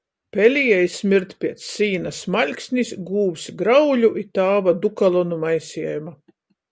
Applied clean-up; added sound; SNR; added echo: none; none; none; none.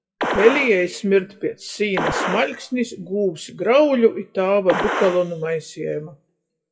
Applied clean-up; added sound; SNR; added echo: classical method WPE with log-MMSE.